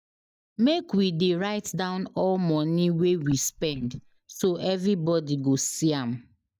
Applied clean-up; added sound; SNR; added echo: neural mask model DeepFilterNet 3.